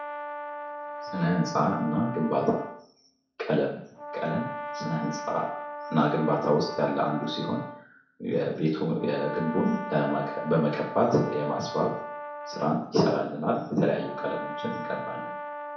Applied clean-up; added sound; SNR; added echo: none; Brass instrument; 9 dB; reverberation time 0.6 s.